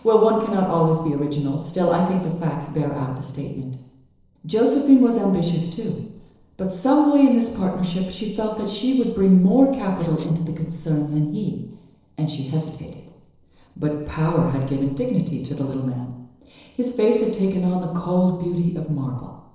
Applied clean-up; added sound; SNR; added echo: neural separator model SepFormer DNS4.